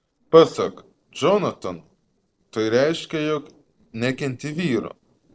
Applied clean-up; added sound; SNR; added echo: neural separator model SepFormer DNS4.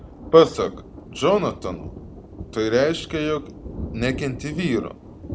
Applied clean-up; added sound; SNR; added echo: none; Thunder; 13 dB; none.